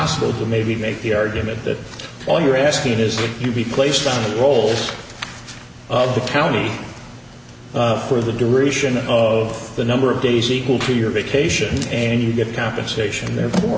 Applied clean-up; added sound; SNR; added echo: none; Clapping; 20 dB; none.